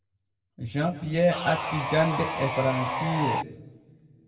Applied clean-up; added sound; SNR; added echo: none; Sawing; 2 dB; reverberation time 1.6 s.